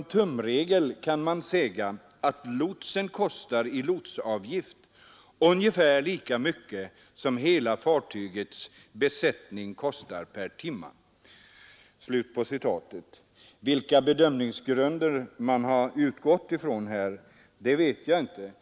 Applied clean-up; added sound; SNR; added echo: none; none; none; none.